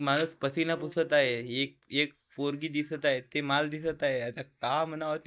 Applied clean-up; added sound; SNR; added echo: neural mask model DeepFilterNet 3.